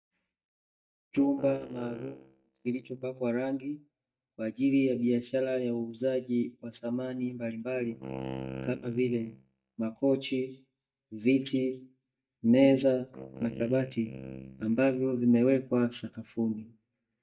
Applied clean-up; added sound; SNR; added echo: neural mask model DeepFilterNet 3.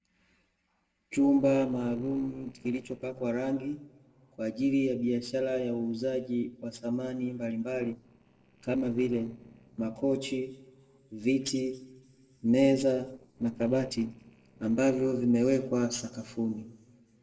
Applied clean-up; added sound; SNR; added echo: neural separator model SepFormer DNS4.